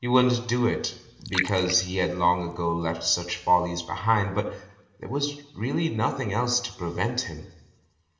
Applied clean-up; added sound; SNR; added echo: none; Liquid; 13 dB; reverberation time 0.9 s.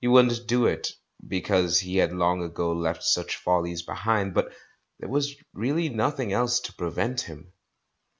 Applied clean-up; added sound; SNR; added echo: none; none; none; none.